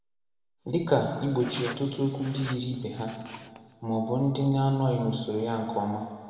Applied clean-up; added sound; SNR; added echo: none; Writing; 14 dB; reverberation time 2.0 s.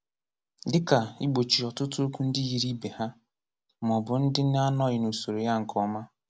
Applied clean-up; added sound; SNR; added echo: none; none; none; none.